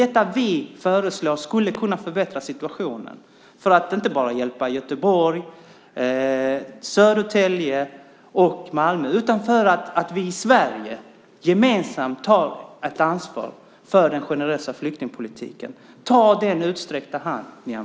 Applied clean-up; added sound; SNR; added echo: none; none; none; none.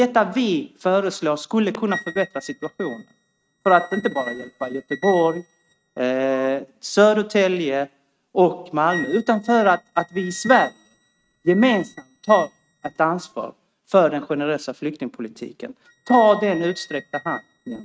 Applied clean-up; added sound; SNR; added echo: neural mask model RNNoise.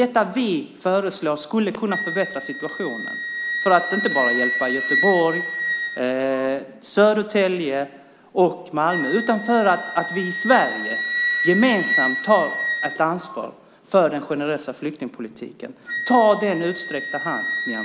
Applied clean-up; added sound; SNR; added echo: none; Wind instrument, woodwind instrument; 6 dB; none.